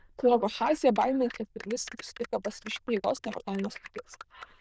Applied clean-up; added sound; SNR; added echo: neural diffusion model UNIVERSE++.